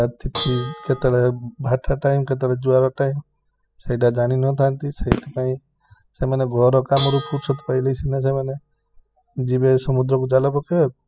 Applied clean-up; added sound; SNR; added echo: classical method spectral subtraction.